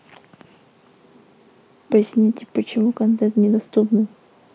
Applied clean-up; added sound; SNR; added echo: none; none; none; none.